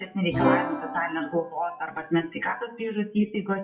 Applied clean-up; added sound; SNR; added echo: classical method WPE with log-MMSE.